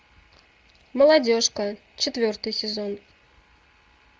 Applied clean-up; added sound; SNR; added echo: none; none; none; none.